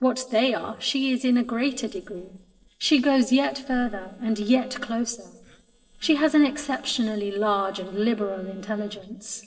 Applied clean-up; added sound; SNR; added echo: neural separator model SepFormer DNS4.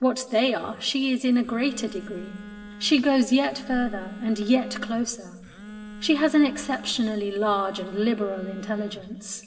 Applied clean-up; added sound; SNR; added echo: none; Telephone; 15 dB; reverberation time 2.4 s.